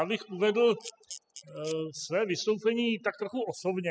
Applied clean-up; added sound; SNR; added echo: classical method spectral subtraction.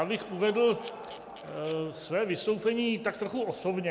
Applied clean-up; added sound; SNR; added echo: none; Camera; 17 dB; none.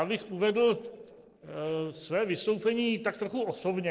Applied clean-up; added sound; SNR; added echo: neural separator model SepFormer DNS4.